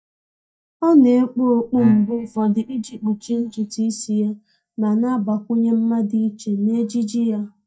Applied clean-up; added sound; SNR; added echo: neural mask model DeepFilterNet 3.